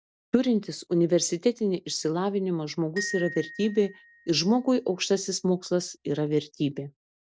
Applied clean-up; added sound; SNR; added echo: none; Glockenspiel; 15 dB; none.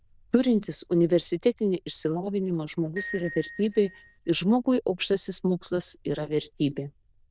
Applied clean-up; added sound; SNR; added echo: neural diffusion model UNIVERSE++.